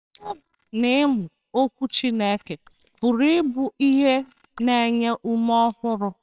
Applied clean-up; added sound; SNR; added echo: neural separator model SepFormer WHAMR!.